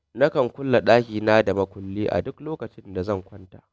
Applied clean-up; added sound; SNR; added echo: none; none; none; none.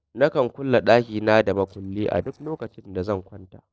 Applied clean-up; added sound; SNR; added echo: neural separator model SepFormer DNS4.